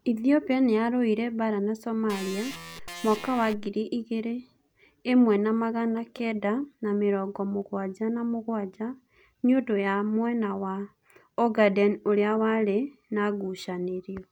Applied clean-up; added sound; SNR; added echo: none; Organ; 13 dB; none.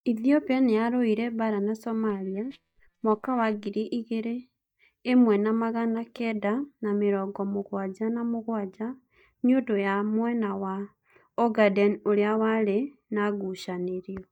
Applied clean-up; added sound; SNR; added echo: neural mask model DeepFilterNet 3.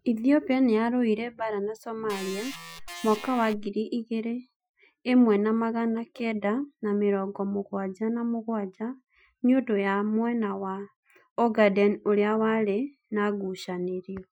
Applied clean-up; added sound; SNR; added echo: classical method Wiener filter.